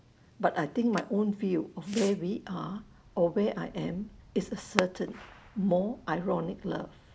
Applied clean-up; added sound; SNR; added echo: none; Telephone + Fireworks; 13 dB; none.